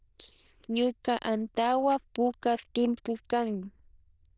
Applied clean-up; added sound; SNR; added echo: neural diffusion model UNIVERSE++.